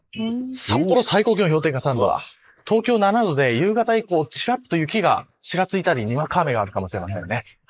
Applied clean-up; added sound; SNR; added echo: neural mask model Resemble Enhance denoiser.